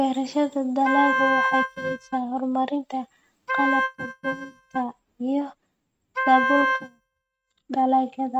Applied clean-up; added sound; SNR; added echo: neural mask model RNNoise.